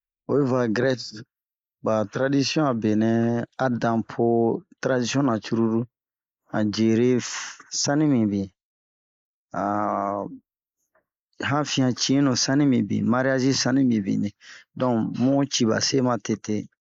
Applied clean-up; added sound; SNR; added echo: neural mask model Resemble Enhance denoiser.